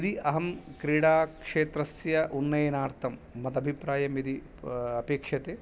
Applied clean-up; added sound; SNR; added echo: none; none; none; none.